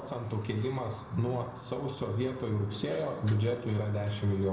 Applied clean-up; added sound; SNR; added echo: none; Fire; 16 dB; reverberation time 1.4 s.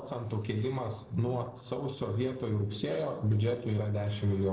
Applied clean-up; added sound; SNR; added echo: neural separator model SepFormer DNS4.